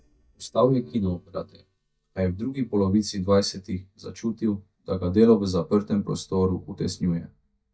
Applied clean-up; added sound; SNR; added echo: neural mask model DeepFilterNet 3.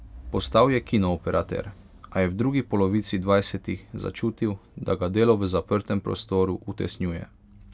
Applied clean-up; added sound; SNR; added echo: none; none; none; none.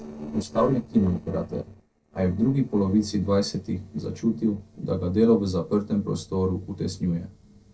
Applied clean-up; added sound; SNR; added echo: neural separator model SepFormer DNS4.